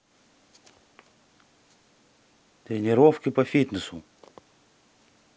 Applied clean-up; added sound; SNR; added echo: none; none; none; none.